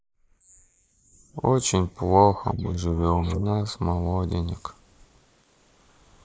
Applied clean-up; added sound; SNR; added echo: neural mask model Resemble Enhance denoiser.